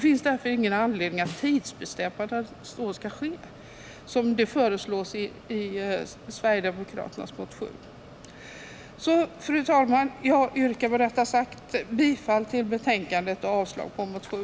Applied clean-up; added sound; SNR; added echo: none; Snare drum + Mechanisms; 19 dB; none.